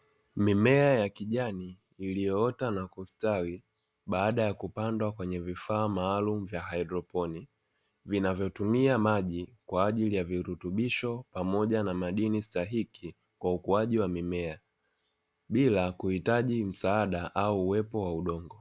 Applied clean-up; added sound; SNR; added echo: none; none; none; none.